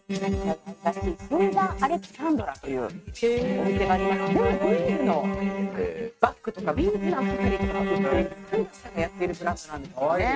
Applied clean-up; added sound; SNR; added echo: neural mask model RNNoise.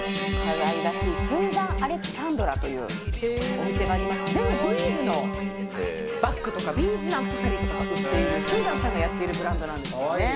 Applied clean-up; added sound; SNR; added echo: none; Drum / Drum kit + Bowed string instrument; 1 dB; none.